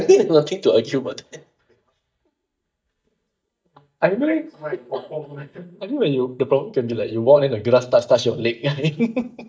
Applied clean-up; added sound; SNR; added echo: neural mask model DeepFilterNet 3.